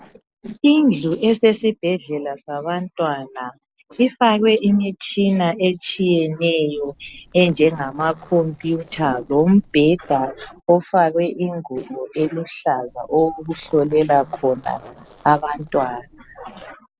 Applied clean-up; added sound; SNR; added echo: neural separator model SepFormer DNS4.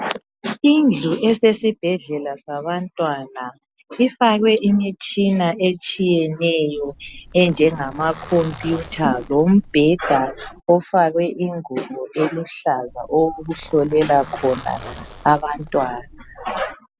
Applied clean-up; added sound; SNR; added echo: none; Zipper (clothing); 18 dB; none.